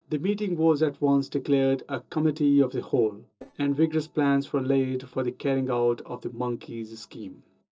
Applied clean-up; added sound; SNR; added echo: neural separator model SepFormer DNS4.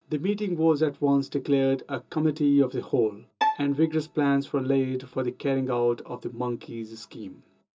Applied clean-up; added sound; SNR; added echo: none; Bowed string instrument; 7 dB; reverberation time 0.2 s.